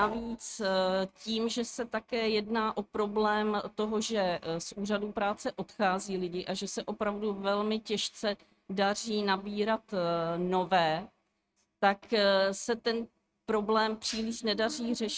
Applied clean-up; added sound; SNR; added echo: neural mask model RNNoise.